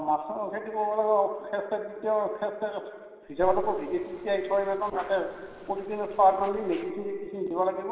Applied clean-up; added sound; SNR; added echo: neural separator model SepFormer DNS4.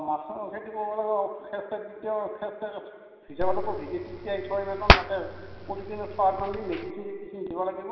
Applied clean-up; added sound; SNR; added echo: none; Hands; -4 dB; reverberation time 2.6 s.